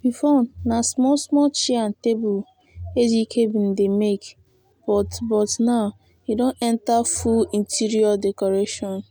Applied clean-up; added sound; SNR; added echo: none; none; none; none.